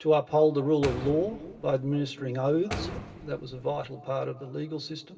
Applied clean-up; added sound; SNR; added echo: none; Door; 12 dB; reverberation time 2.9 s.